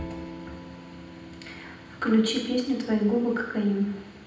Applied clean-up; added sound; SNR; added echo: none; Electric guitar / Strum; 17 dB; reverberation time 0.8 s.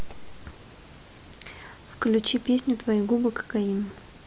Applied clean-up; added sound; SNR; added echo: none; none; none; none.